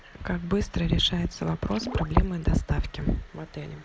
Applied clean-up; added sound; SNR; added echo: none; Water / Splash, splatter; 16 dB; none.